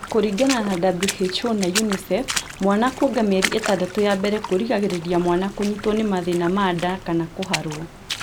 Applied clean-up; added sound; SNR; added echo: none; Water / Splash, splatter; 10 dB; none.